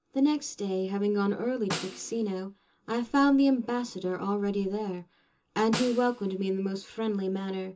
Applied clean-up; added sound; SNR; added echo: none; Snare drum; 12 dB; reverberation time 0.2 s.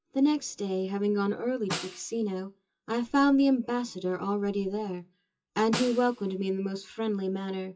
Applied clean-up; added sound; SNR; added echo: classical method WPE with log-MMSE.